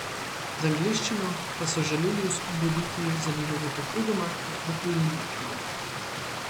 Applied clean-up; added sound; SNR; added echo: none; Stream; 3 dB; none.